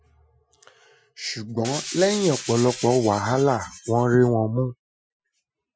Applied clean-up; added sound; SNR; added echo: classical method Wiener filter.